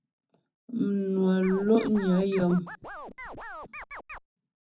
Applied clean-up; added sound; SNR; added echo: none; Scratching (performance technique); 14 dB; reverberation time 0.3 s.